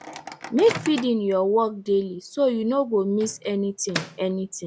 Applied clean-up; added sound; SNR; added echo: none; Microwave oven; 15 dB; none.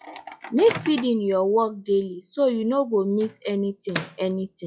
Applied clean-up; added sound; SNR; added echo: classical method log-MMSE.